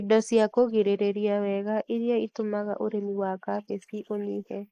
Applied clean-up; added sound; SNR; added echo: neural mask model Resemble Enhance denoiser.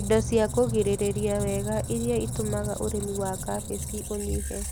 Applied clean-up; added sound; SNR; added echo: none; Squeak; 4 dB; none.